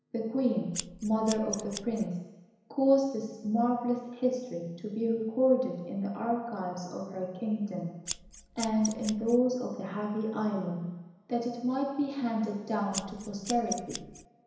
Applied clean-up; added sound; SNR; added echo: none; Scissors; 10 dB; reverberation time 1.0 s.